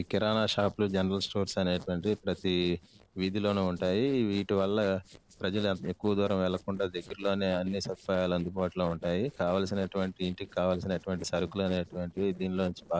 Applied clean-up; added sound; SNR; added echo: neural separator model SepFormer DNS4.